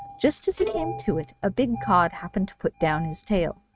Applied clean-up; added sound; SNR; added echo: neural mask model RNNoise.